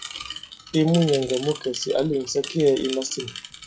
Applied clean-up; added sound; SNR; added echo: classical method log-MMSE.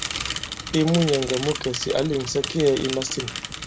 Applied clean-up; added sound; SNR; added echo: none; Mechanisms / Bicycle; 7 dB; none.